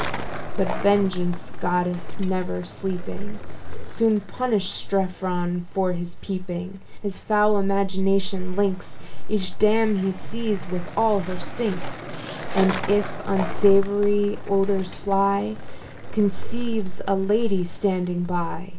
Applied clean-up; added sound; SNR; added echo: none; Skateboard; 16 dB; reverberation time 0.2 s.